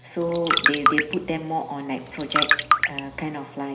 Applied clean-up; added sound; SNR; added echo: none; Trickle, dribble; -4 dB; reverberation time 0.9 s.